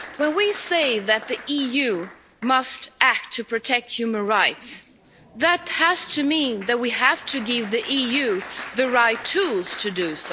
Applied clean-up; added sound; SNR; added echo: none; Applause; 17 dB; none.